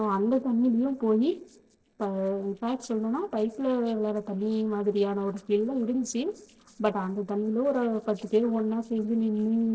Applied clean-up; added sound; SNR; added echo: neural separator model SepFormer DNS4.